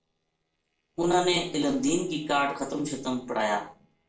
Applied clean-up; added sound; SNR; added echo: neural separator model SepFormer DNS4.